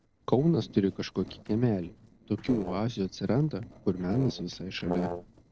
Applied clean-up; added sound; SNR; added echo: neural separator model SepFormer DNS4.